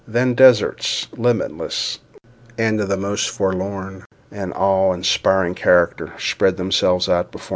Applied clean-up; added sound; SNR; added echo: none; none; none; none.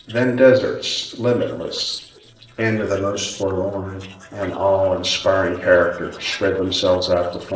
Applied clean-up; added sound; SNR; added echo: neural separator model SepFormer DNS4.